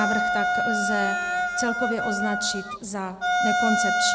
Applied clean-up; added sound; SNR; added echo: none; Wind instrument, woodwind instrument; -4 dB; none.